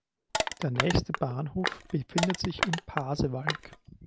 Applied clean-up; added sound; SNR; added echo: none; Crushing; 2 dB; none.